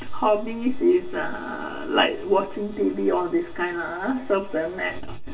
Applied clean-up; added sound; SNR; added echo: none; none; none; reverberation time 0.2 s.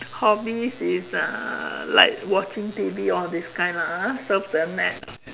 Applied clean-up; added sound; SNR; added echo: none; none; none; none.